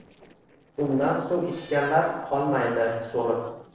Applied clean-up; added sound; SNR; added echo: neural separator model SepFormer DNS4.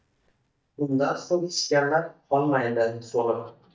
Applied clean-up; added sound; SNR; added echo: neural mask model DeepFilterNet 3.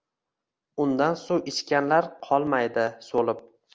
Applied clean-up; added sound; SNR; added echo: none; none; none; none.